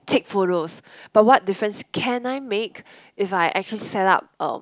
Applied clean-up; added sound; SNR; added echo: none; none; none; none.